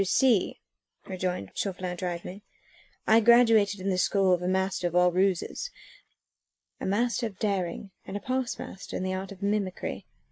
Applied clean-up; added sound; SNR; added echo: neural mask model Resemble Enhance denoiser.